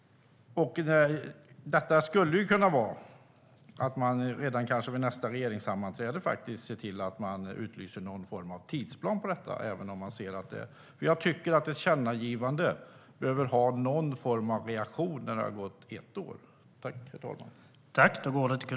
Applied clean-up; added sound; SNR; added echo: none; none; none; none.